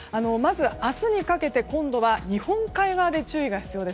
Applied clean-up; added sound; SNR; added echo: none; none; none; none.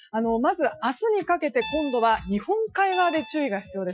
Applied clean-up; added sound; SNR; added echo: classical method Wiener filter.